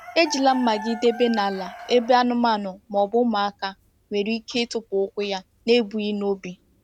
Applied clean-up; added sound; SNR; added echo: none; Chicken, rooster; 18 dB; none.